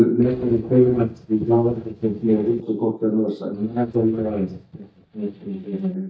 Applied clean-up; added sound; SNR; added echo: neural mask model DeepFilterNet 3.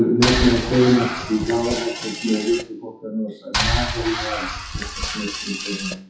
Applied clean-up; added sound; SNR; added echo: classical method WPE with log-MMSE.